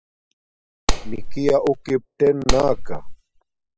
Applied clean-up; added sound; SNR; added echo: classical method spectral subtraction.